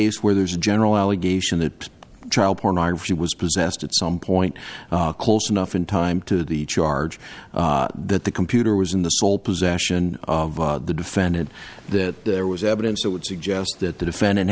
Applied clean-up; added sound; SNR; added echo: none; none; none; none.